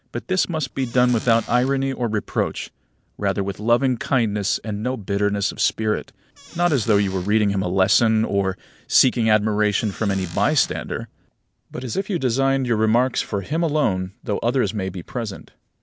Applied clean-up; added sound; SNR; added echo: none; Squeak / Cupboard open or close; 18 dB; none.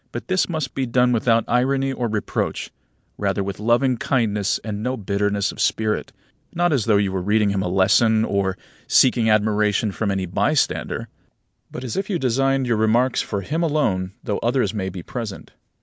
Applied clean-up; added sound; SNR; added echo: none; none; none; none.